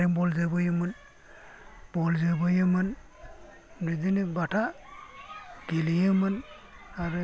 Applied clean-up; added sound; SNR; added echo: none; none; none; none.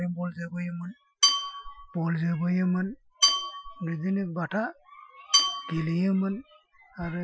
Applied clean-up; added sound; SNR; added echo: classical method Wiener filter.